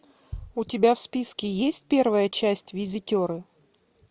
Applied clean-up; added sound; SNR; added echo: none; Bass drum; 19 dB; none.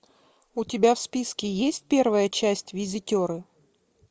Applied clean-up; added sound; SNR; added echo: neural mask model Resemble Enhance denoiser.